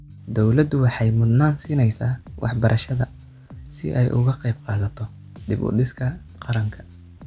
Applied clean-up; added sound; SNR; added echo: none; Bass guitar; 19 dB; none.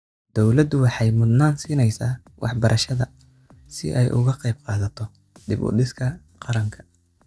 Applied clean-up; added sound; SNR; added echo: neural mask model DeepFilterNet 3.